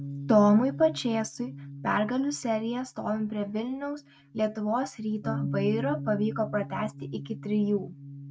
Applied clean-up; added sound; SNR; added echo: neural mask model RNNoise.